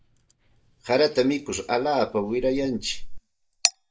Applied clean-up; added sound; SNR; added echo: neural mask model DeepFilterNet 3.